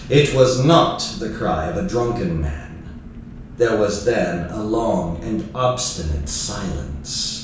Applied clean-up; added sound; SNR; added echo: none; Engine; 14 dB; reverberation time 0.6 s.